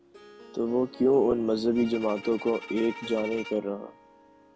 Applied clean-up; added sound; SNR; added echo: none; Harp + Bowed string instrument; 17 dB; none.